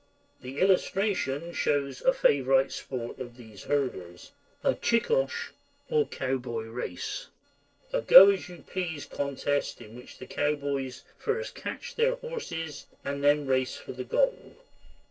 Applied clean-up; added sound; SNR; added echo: neural separator model SepFormer DNS4.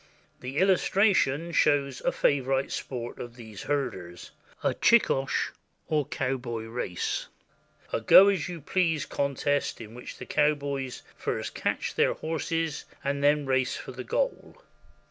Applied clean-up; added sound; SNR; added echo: none; none; none; none.